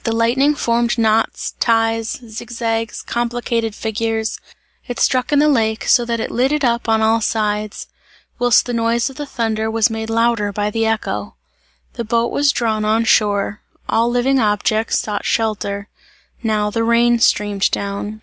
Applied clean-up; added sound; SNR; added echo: none; none; none; none.